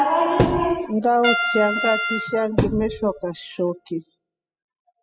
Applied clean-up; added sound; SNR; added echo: classical method spectral subtraction.